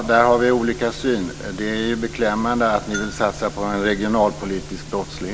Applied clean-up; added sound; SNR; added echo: none; Bell; 19 dB; none.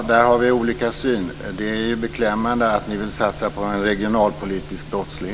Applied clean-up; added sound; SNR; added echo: none; none; none; none.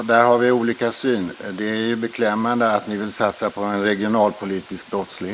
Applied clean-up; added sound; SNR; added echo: neural mask model Resemble Enhance denoiser.